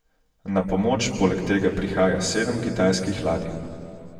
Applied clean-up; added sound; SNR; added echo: none; none; none; reverberation time 2.1 s.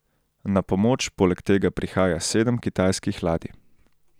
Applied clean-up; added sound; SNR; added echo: none; none; none; none.